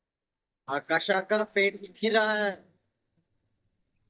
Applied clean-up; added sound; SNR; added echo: neural mask model DeepFilterNet 3.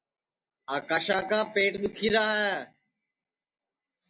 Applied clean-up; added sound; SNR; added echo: none; none; none; none.